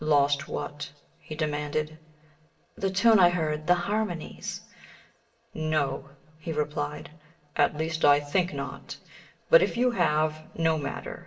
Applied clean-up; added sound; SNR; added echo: none; none; none; reverberation time 0.8 s.